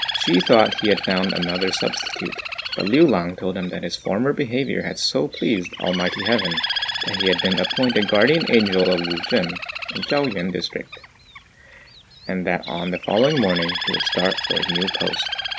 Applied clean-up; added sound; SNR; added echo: none; Bird; 6 dB; none.